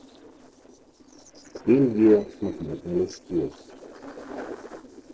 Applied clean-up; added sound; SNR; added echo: neural separator model SepFormer DNS4.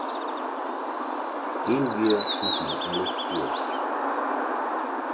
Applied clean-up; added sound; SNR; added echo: none; Bird; -5 dB; none.